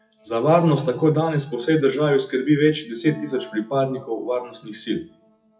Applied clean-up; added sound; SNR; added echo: classical method WPE with log-MMSE.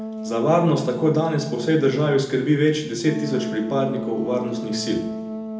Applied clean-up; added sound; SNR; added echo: none; Wind instrument, woodwind instrument; 9 dB; reverberation time 0.4 s.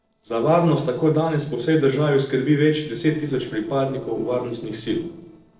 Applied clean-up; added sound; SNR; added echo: neural separator model SepFormer DNS4.